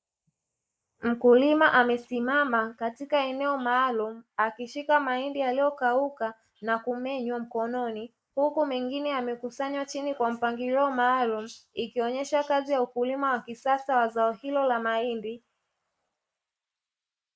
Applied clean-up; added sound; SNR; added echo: neural mask model Resemble Enhance denoiser.